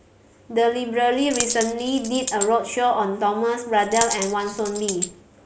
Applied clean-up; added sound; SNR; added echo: none; Coin (dropping); 7 dB; none.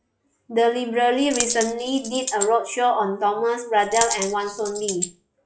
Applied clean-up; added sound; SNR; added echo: classical method log-MMSE.